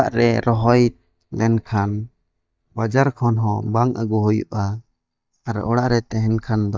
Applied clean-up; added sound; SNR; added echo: neural mask model DeepFilterNet 3.